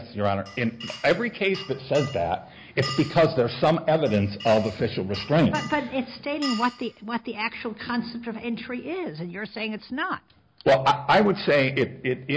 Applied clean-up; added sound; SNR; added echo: none; Glass; 16 dB; none.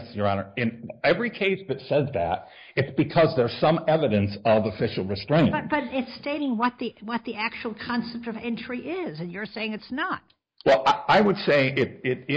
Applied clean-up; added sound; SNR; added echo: neural mask model Resemble Enhance denoiser.